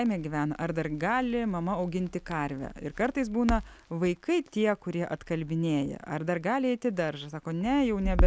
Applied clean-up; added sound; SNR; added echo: none; Crackle; 7 dB; none.